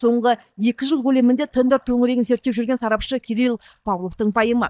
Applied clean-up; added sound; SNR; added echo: neural mask model DeepFilterNet 3.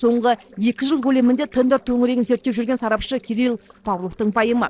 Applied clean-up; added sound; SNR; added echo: neural separator model SepFormer DNS4.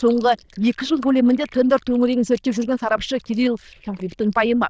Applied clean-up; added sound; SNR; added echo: neural diffusion model UNIVERSE++.